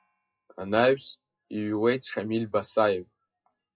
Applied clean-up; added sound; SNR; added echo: classical method WPE with log-MMSE.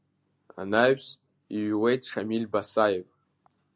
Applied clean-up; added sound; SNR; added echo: none; none; none; none.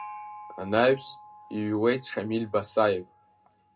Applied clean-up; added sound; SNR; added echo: none; Gong; 19 dB; reverberation time 0.2 s.